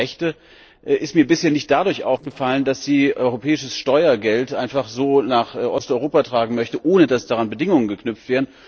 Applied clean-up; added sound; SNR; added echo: neural separator model SepFormer DNS4.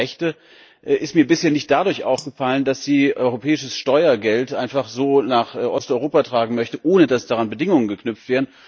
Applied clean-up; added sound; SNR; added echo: neural mask model DeepFilterNet 3.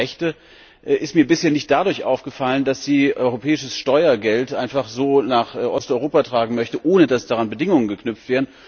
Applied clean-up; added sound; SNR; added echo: none; none; none; none.